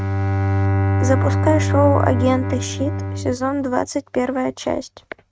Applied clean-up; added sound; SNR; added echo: neural mask model RNNoise.